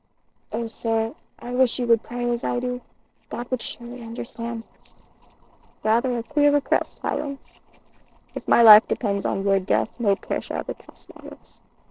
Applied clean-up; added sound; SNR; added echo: neural separator model SepFormer DNS4.